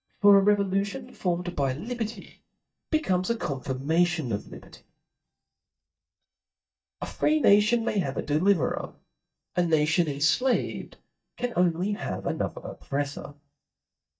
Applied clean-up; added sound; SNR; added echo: neural mask model DeepFilterNet 3.